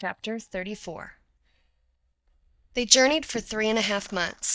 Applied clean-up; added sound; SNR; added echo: neural mask model DeepFilterNet 3.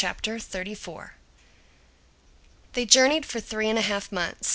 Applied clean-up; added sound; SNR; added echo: none; none; none; none.